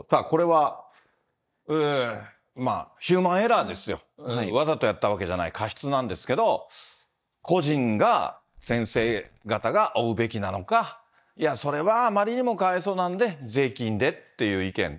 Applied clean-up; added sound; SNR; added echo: neural mask model DeepFilterNet 3.